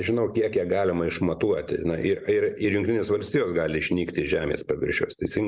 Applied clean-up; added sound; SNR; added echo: none; none; none; none.